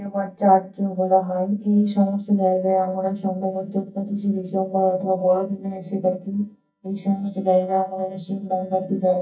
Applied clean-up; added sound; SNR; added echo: neural mask model DeepFilterNet 3.